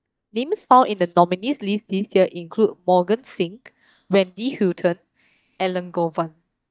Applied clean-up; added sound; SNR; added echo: neural mask model DeepFilterNet 3.